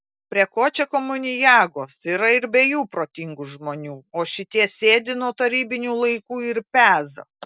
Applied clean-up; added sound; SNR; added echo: none; none; none; none.